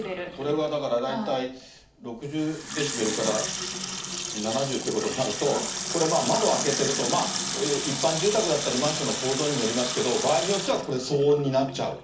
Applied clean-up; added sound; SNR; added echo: none; Sink (filling or washing) / Water tap, faucet; 5 dB; reverberation time 0.4 s.